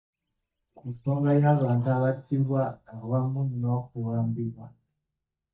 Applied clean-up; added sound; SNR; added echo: neural mask model DeepFilterNet 3.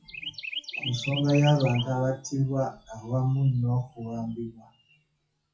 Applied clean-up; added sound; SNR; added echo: classical method WPE with log-MMSE.